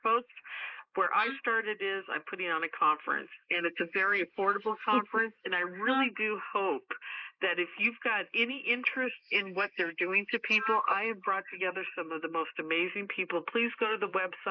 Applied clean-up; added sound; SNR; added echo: neural mask model Resemble Enhance denoiser.